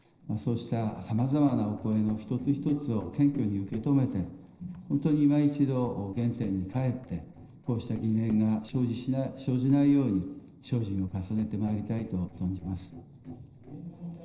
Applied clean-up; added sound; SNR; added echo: neural separator model SepFormer DNS4.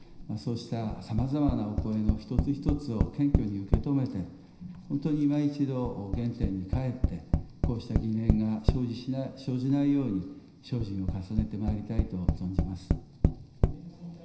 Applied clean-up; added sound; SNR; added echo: none; Tap; 1 dB; reverberation time 0.9 s.